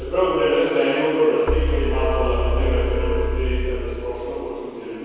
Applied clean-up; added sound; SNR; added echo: none; Keyboard (musical); 2 dB; reverberation time 2.2 s.